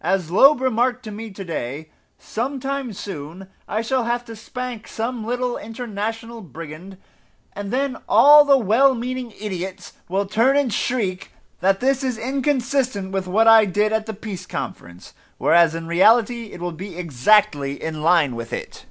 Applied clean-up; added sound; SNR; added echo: none; none; none; none.